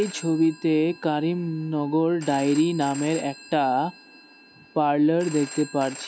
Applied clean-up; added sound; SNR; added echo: none; Telephone; 18 dB; none.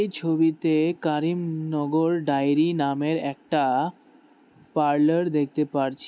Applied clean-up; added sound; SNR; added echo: none; none; none; none.